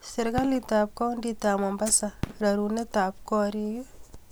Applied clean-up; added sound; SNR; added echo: none; Fireworks; 14 dB; none.